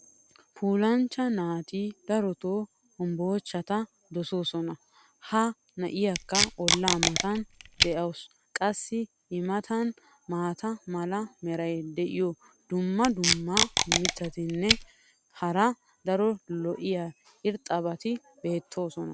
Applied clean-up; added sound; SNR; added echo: none; Packing tape, duct tape; -2 dB; none.